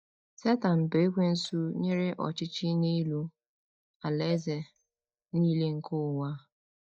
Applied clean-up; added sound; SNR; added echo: neural mask model DeepFilterNet 3.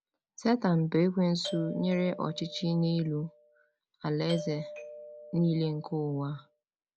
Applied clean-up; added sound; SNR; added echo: none; Doorbell; 14 dB; none.